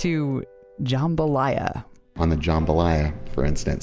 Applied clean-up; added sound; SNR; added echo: none; none; none; none.